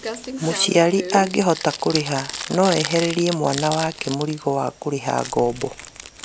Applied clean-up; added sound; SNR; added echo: none; Crumpling, crinkling; 10 dB; none.